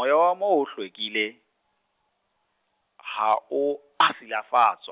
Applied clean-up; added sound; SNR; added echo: none; none; none; none.